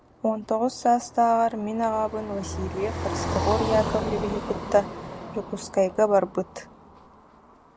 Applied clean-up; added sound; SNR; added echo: none; Car passing by; 7 dB; none.